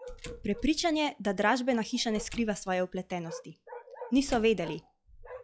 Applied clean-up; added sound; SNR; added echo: classical method log-MMSE.